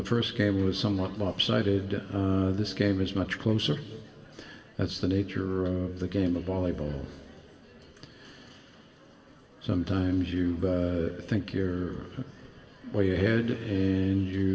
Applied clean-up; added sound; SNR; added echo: none; none; none; reverberation time 1.4 s.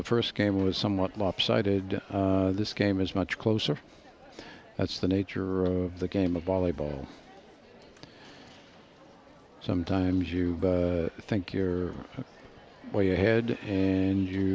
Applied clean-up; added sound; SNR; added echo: none; none; none; none.